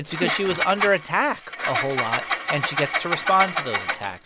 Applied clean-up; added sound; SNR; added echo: none; Engine; 2 dB; none.